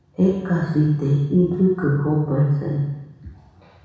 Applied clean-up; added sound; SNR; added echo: none; none; none; reverberation time 1.1 s.